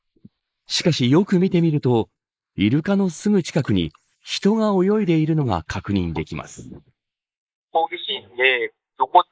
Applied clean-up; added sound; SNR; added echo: neural mask model Resemble Enhance denoiser.